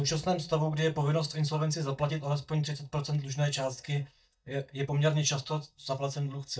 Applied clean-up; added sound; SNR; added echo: neural mask model DeepFilterNet 3.